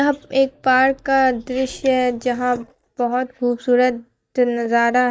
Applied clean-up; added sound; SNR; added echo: neural mask model DeepFilterNet 3.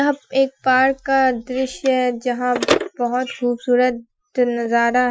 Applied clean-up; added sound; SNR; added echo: classical method Wiener filter.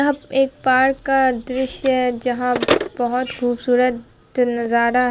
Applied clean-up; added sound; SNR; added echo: none; Telephone; 10 dB; none.